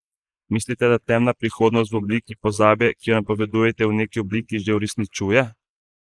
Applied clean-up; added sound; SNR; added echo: neural mask model Resemble Enhance denoiser.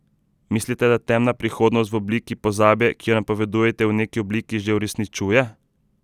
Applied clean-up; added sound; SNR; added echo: none; none; none; none.